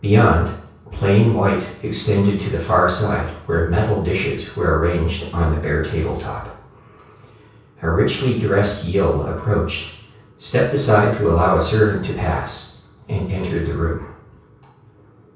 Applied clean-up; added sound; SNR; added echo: none; none; none; reverberation time 0.6 s.